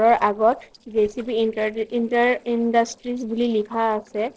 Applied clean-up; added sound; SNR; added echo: neural separator model SepFormer DNS4.